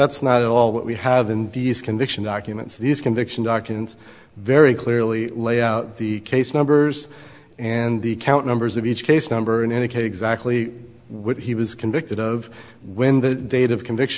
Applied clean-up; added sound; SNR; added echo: none; none; none; none.